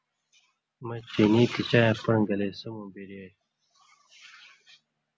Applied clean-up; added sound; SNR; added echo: none; none; none; none.